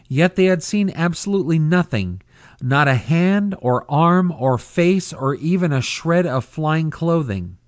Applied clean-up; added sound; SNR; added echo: none; none; none; none.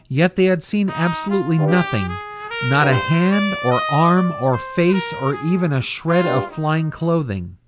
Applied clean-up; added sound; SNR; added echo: none; Trumpet + Brass instrument; 9 dB; none.